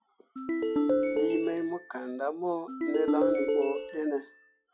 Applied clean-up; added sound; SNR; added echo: classical method log-MMSE.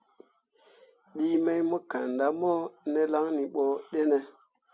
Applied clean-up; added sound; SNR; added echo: none; none; none; none.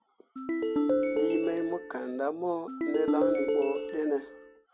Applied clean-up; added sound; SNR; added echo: none; Ringtone; -3 dB; none.